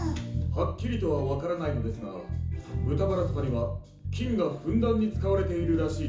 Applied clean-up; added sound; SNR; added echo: none; Bass guitar; 3 dB; reverberation time 0.7 s.